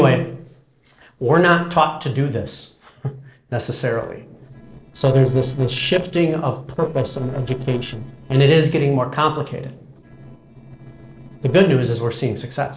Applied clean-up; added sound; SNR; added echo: neural separator model SepFormer DNS4.